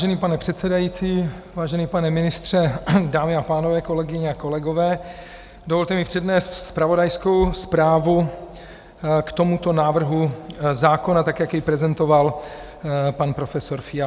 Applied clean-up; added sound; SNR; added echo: none; none; none; none.